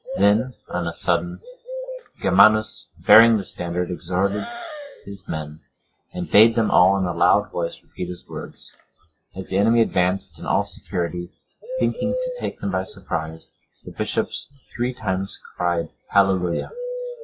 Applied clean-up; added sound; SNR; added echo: classical method log-MMSE.